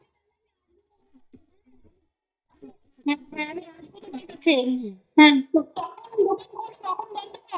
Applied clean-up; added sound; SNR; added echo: neural mask model DeepFilterNet 3.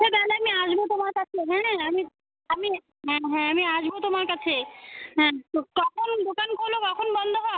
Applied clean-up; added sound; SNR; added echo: none; none; none; none.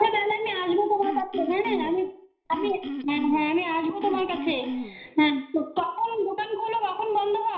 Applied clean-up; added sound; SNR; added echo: neural separator model SepFormer DNS4.